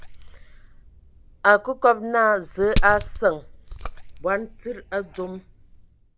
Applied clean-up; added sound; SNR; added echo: none; Glass; 6 dB; none.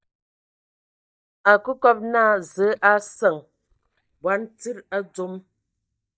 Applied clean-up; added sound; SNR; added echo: neural mask model DeepFilterNet 3.